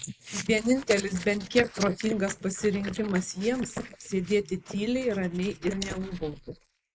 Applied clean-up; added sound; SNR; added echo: neural mask model Resemble Enhance denoiser.